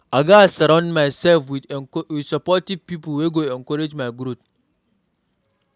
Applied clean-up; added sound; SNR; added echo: none; none; none; none.